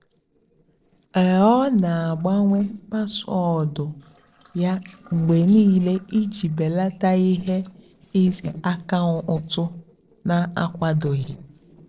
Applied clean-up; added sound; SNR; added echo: neural separator model SepFormer DNS4.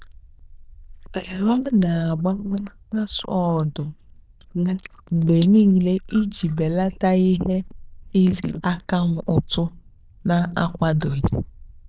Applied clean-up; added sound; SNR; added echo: neural diffusion model UNIVERSE++.